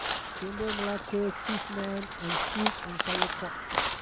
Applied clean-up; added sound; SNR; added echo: none; Crow; -5 dB; none.